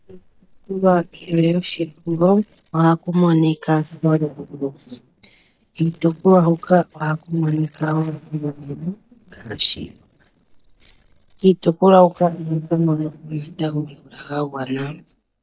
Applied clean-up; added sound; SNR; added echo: neural mask model DeepFilterNet 3.